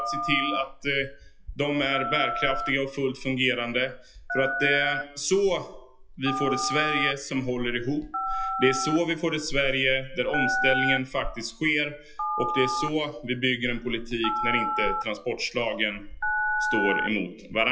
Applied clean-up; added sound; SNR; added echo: classical method WPE with log-MMSE.